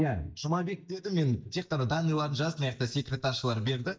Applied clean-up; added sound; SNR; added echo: neural mask model DeepFilterNet 3.